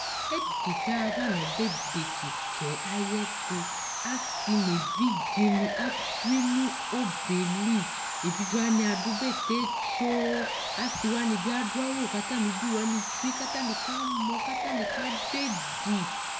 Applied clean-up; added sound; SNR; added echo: none; Sawing; 2 dB; reverberation time 0.5 s.